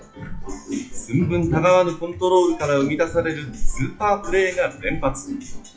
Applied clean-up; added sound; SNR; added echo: classical method WPE with log-MMSE.